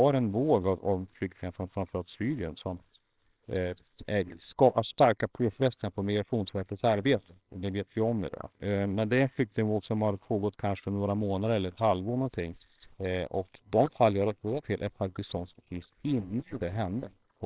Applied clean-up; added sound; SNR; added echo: neural separator model SepFormer WHAMR!.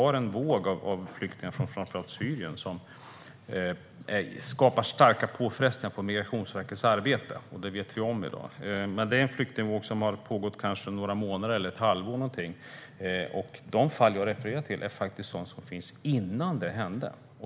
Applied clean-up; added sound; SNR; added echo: none; none; none; none.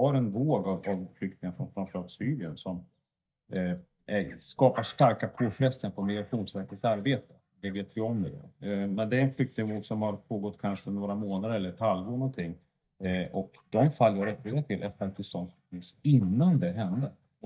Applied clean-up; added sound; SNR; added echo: neural mask model DeepFilterNet 3.